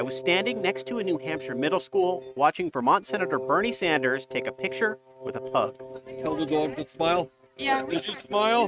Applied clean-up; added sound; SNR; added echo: neural mask model RNNoise.